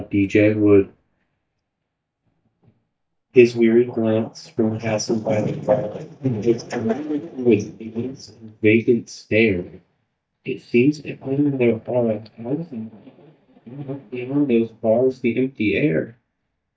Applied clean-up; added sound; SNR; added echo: neural mask model DeepFilterNet 3.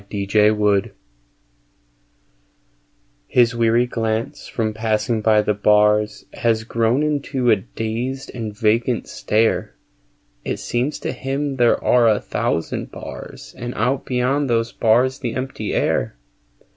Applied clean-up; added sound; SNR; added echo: none; none; none; none.